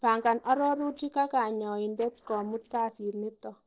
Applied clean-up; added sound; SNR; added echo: neural separator model SepFormer DNS4.